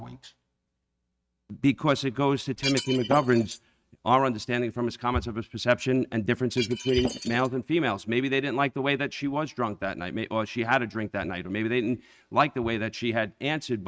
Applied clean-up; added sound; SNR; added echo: neural mask model RNNoise.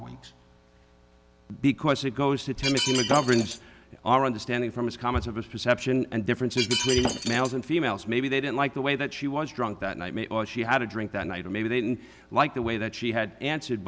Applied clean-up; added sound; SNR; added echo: none; Shatter; 4 dB; none.